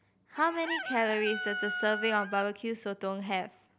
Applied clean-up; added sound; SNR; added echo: none; Chicken, rooster; 7 dB; none.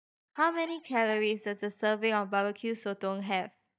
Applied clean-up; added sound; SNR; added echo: neural mask model DeepFilterNet 3.